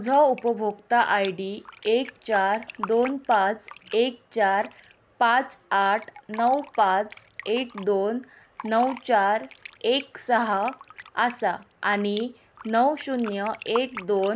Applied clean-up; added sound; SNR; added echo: none; Fill (with liquid); 18 dB; none.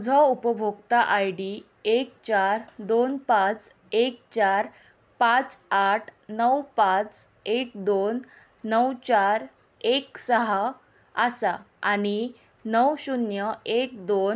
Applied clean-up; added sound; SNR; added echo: none; none; none; none.